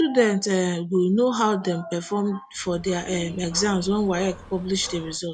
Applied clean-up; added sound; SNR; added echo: none; Dog; 18 dB; none.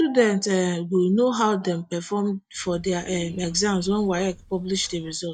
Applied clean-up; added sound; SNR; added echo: neural mask model DeepFilterNet 3.